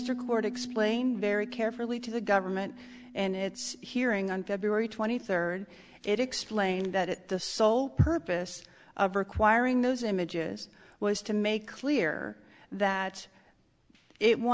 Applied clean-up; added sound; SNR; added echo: none; Piano; 17 dB; none.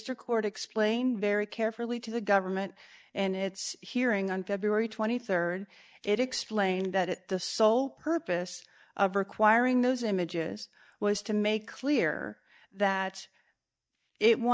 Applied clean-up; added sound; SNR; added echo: neural mask model DeepFilterNet 3.